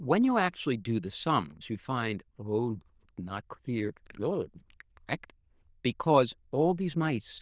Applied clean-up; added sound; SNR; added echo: neural diffusion model UNIVERSE++.